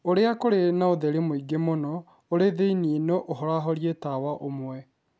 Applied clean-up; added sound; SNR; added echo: none; none; none; none.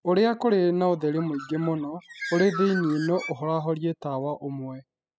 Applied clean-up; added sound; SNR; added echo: classical method spectral subtraction.